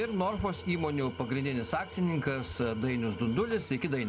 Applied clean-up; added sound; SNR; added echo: none; Tools; 14 dB; none.